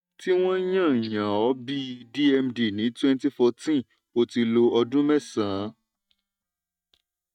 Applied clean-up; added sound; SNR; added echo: neural mask model DeepFilterNet 3.